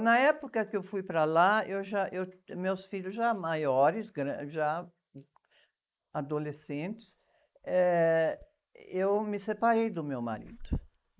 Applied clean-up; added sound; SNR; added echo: neural mask model Resemble Enhance denoiser.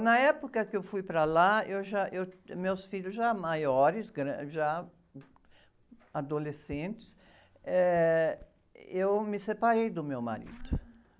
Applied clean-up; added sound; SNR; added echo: none; none; none; none.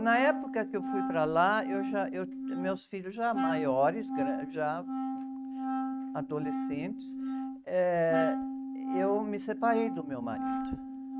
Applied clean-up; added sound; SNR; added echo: neural mask model RNNoise.